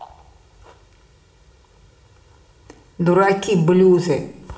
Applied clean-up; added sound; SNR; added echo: none; none; none; reverberation time 1.3 s.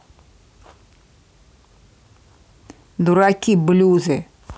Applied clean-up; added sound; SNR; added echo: none; none; none; none.